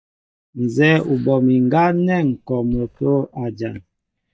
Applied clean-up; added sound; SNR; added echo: neural mask model DeepFilterNet 3.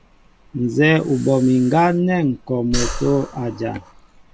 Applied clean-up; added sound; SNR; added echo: none; Breathing; 12 dB; none.